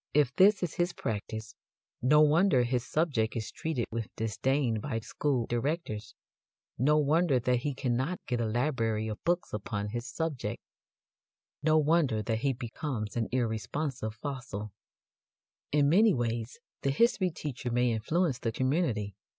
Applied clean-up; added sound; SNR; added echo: none; none; none; none.